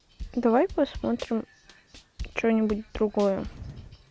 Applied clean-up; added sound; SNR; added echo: none; Drum / Drum kit; 16 dB; none.